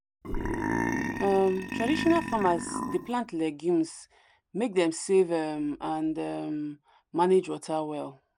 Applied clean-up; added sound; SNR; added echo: none; Burping, eructation; 4 dB; none.